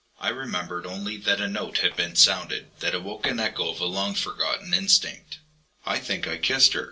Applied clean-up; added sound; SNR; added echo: neural separator model SepFormer DNS4.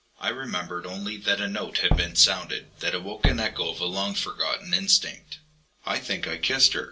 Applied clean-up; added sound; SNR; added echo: none; Tap / Bass drum; 2 dB; reverberation time 0.2 s.